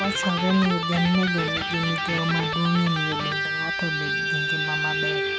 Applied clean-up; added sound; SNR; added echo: none; Electric guitar; 0 dB; none.